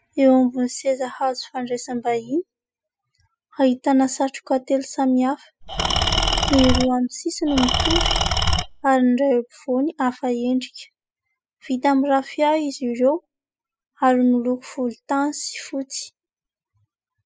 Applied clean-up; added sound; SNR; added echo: classical method spectral subtraction.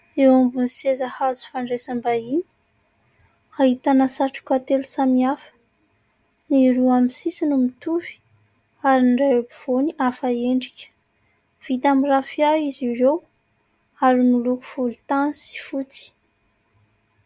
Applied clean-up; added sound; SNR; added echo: none; none; none; none.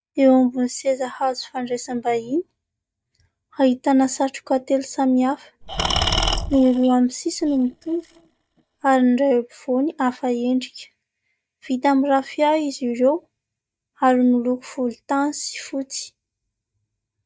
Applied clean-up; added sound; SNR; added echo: neural mask model DeepFilterNet 3.